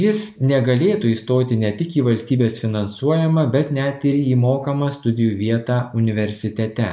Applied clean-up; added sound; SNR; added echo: neural mask model Resemble Enhance denoiser.